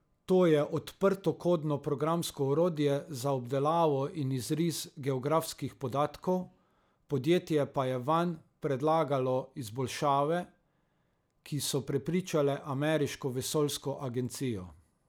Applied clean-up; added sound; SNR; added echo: none; none; none; none.